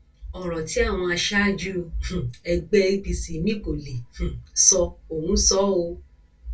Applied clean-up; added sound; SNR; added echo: none; none; none; reverberation time 0.2 s.